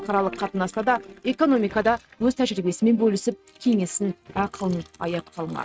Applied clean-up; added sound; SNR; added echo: neural mask model RNNoise.